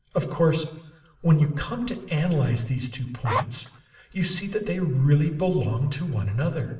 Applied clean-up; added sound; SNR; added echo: none; Zipper (clothing); 5 dB; reverberation time 0.8 s.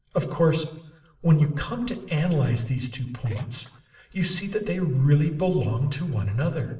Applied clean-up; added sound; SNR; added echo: neural separator model SepFormer DNS4.